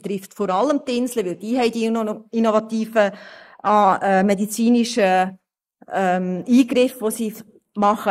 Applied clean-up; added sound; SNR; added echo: neural mask model Resemble Enhance denoiser.